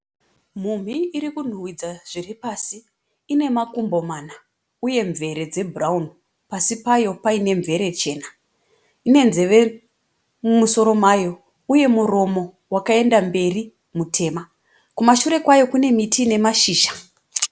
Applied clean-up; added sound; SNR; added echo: none; none; none; none.